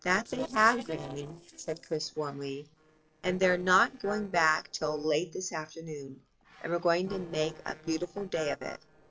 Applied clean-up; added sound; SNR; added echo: neural separator model SepFormer DNS4.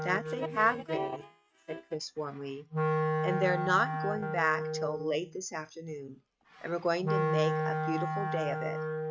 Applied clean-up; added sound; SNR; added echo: neural mask model RNNoise.